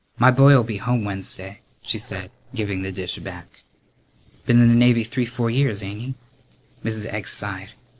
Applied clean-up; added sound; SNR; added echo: neural separator model SepFormer DNS4.